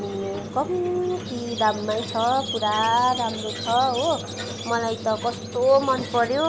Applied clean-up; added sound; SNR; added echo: none; Squeak; 8 dB; none.